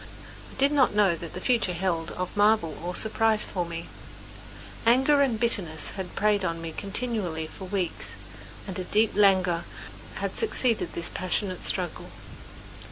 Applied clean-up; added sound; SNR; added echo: none; none; none; none.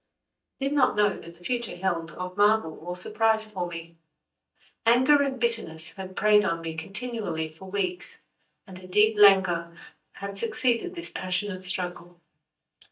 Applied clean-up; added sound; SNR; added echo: neural mask model DeepFilterNet 3.